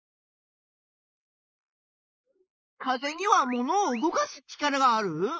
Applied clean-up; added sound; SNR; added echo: neural mask model Resemble Enhance denoiser.